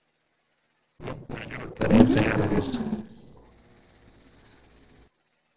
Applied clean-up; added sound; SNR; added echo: neural separator model SepFormer DNS4.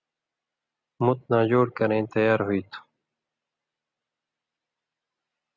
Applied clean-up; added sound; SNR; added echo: none; none; none; none.